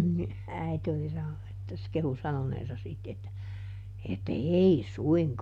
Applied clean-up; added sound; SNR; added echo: none; none; none; none.